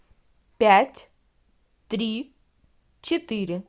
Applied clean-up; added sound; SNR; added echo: none; none; none; none.